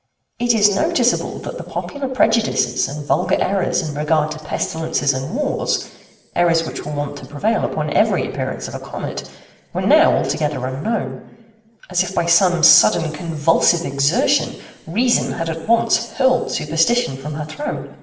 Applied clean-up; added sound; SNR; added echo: none; none; none; reverberation time 1.0 s.